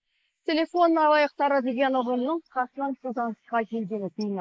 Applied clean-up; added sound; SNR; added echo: neural mask model Resemble Enhance denoiser.